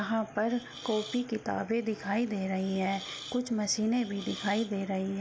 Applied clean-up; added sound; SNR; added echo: none; Hiss; 15 dB; none.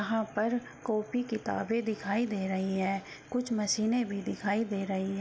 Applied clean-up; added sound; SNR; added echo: none; none; none; none.